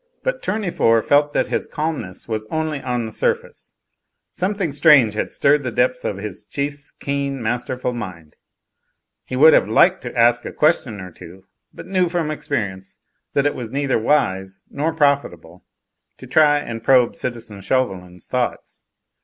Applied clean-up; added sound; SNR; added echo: none; none; none; none.